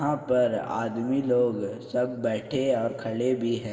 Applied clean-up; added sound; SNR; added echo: none; none; none; reverberation time 2.3 s.